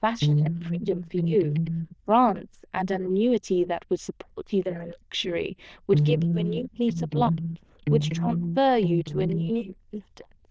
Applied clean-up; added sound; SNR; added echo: neural diffusion model UNIVERSE++.